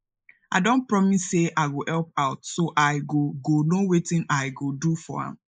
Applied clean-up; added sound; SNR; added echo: neural mask model Resemble Enhance denoiser.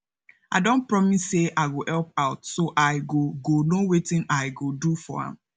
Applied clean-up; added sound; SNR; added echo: none; none; none; none.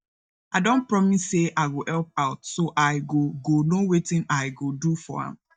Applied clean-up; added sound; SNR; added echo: neural mask model DeepFilterNet 3.